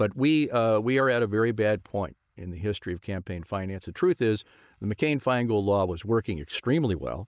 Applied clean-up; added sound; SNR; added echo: neural mask model Resemble Enhance denoiser.